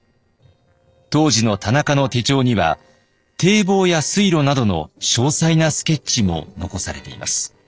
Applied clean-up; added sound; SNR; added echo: neural separator model SepFormer DNS4.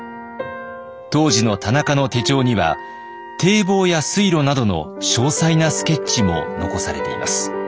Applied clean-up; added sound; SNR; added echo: none; Wind instrument, woodwind instrument; 19 dB; none.